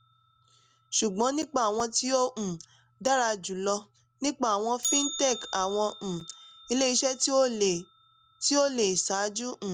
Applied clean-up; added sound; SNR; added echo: none; Bell; 13 dB; none.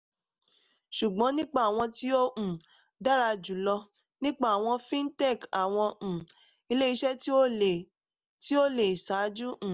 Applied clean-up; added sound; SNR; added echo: none; none; none; none.